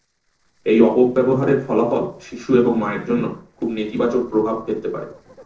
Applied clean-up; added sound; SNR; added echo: neural separator model SepFormer DNS4.